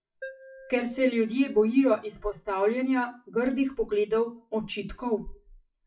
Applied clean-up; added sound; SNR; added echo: classical method WPE with log-MMSE.